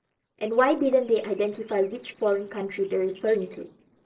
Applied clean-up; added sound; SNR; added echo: neural separator model SepFormer DNS4.